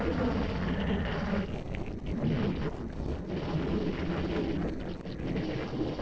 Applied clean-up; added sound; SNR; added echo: neural separator model SepFormer DNS4.